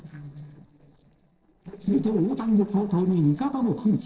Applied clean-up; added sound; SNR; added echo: neural separator model SepFormer DNS4.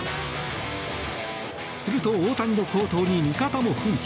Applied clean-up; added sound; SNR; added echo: none; none; none; none.